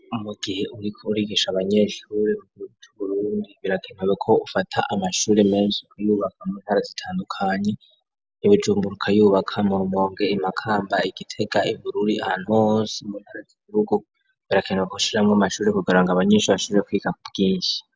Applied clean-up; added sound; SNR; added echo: none; none; none; none.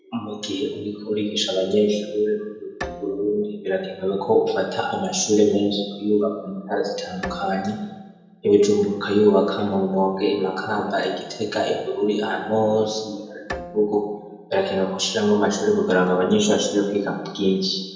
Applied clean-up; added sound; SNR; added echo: none; Bowed string instrument; 19 dB; reverberation time 0.9 s.